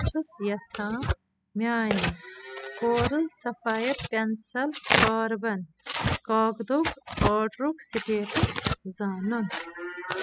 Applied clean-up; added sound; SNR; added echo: classical method spectral subtraction.